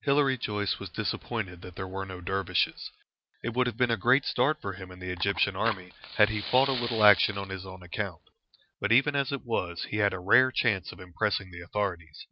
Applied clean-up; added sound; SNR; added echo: none; Fire; 11 dB; none.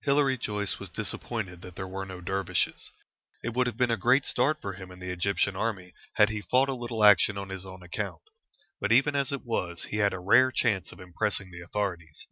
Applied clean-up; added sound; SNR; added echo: none; none; none; none.